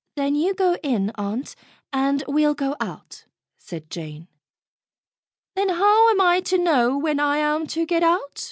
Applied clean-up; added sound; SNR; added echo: none; none; none; none.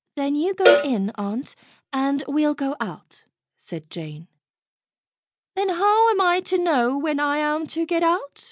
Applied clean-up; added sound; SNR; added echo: none; Cowbell; 0 dB; none.